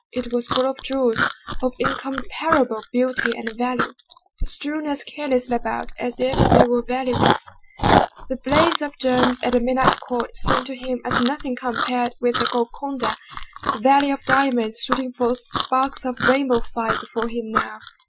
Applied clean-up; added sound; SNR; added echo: classical method Wiener filter.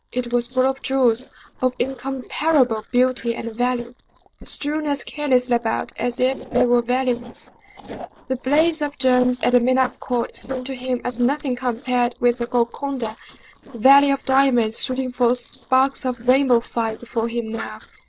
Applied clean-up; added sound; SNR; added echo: neural separator model SepFormer DNS4.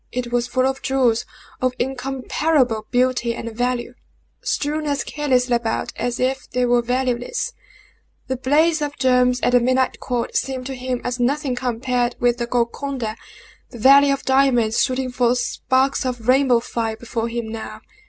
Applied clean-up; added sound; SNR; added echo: none; none; none; none.